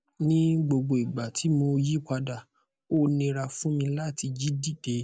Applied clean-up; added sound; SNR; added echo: none; none; none; none.